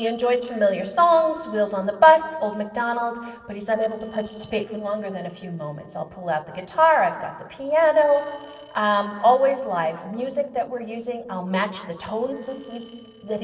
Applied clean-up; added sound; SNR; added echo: neural separator model SepFormer DNS4.